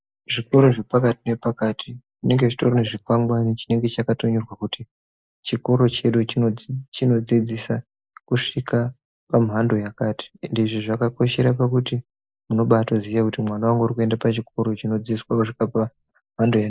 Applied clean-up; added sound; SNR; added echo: neural mask model Resemble Enhance denoiser.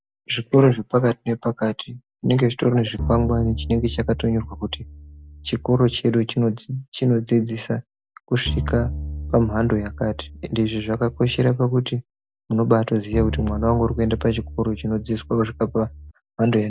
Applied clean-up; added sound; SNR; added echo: none; Bowed string instrument; 9 dB; none.